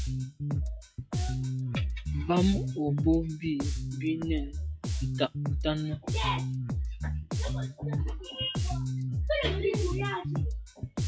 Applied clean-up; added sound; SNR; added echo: classical method log-MMSE.